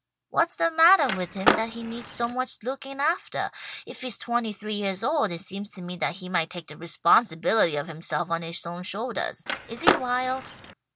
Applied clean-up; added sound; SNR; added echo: none; Skateboard; 1 dB; none.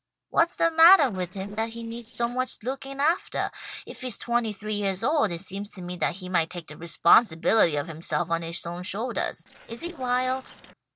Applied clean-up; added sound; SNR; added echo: neural separator model SepFormer DNS4.